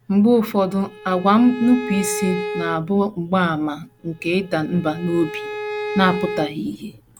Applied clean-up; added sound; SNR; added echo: none; Bowed string instrument; 10 dB; none.